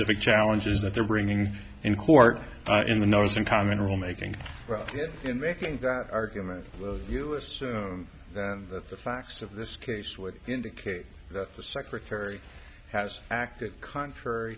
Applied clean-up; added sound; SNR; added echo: none; none; none; none.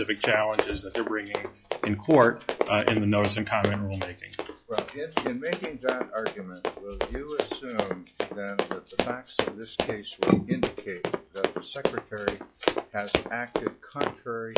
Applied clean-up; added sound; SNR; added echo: classical method log-MMSE.